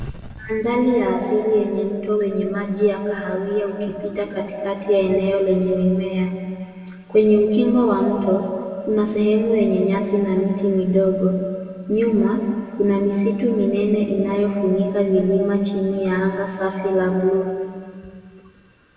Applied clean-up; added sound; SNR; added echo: none; none; none; reverberation time 2.2 s.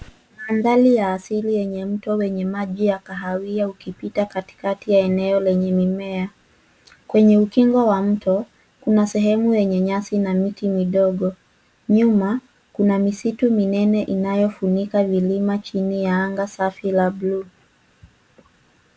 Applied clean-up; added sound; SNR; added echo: none; none; none; none.